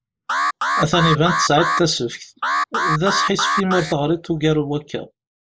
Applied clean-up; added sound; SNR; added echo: neural mask model Resemble Enhance denoiser.